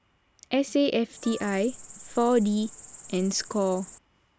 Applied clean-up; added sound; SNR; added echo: none; Wind instrument, woodwind instrument + Cricket; 16 dB; none.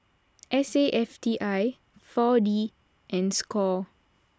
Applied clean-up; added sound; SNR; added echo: none; none; none; none.